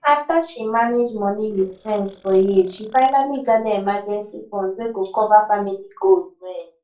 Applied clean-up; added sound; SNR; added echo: neural separator model SepFormer DNS4.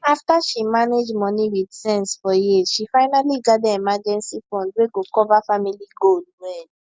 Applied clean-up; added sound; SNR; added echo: none; none; none; none.